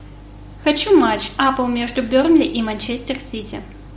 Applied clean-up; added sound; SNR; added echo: none; none; none; none.